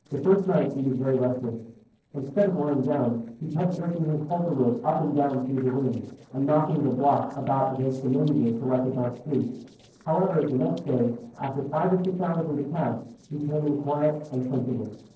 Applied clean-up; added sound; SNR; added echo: neural separator model SepFormer DNS4.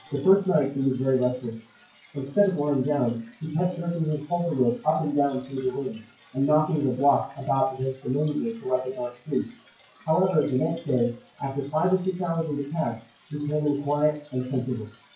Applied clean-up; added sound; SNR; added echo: classical method WPE with log-MMSE.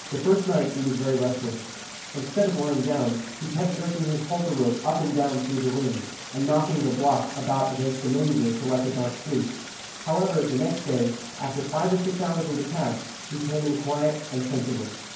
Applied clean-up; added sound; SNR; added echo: none; Stream; 13 dB; reverberation time 0.9 s.